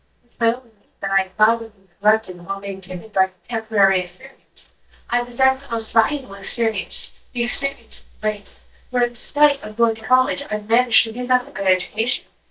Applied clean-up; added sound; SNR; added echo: neural mask model DeepFilterNet 3.